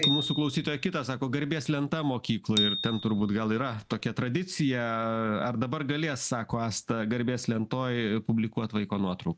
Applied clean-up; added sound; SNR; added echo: none; Bicycle bell; 7 dB; none.